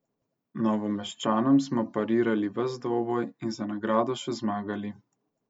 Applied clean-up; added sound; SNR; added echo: none; none; none; none.